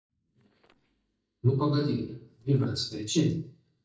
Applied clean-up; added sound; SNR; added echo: neural mask model DeepFilterNet 3.